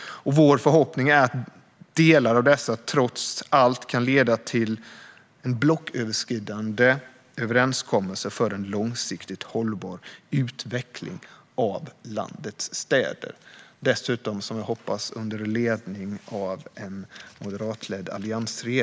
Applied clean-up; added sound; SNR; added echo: none; none; none; none.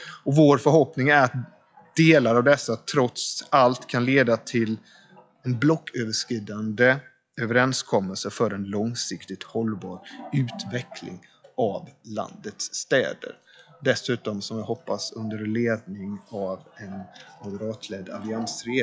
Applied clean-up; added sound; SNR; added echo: classical method log-MMSE.